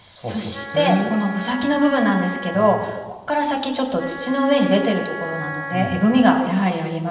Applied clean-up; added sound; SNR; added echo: none; Wind instrument, woodwind instrument; 13 dB; reverberation time 1.2 s.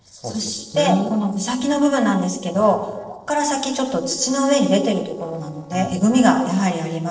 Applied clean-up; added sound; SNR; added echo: neural separator model SepFormer DNS4.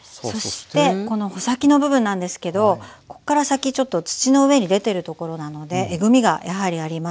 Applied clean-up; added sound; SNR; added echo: none; none; none; none.